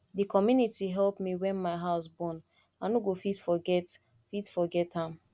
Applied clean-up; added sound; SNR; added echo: none; none; none; none.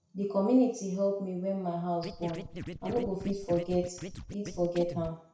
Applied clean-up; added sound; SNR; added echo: none; Scratching (performance technique); 10 dB; reverberation time 0.6 s.